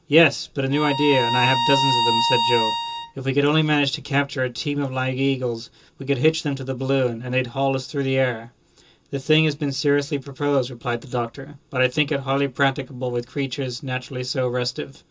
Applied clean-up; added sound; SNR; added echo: none; Bowed string instrument; 0 dB; reverberation time 0.2 s.